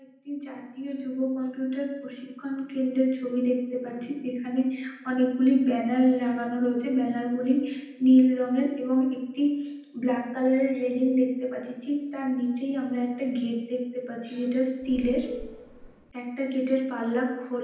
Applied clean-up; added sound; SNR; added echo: none; Subway, metro, underground / Doorbell; 17 dB; reverberation time 0.9 s.